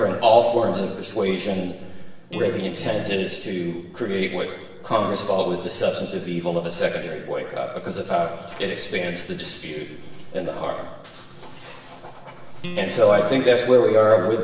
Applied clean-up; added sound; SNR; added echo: none; Electric guitar; 12 dB; reverberation time 1.1 s.